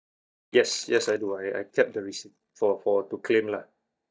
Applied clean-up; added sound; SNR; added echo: neural mask model DeepFilterNet 3.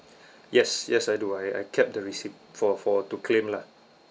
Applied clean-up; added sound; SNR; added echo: none; none; none; none.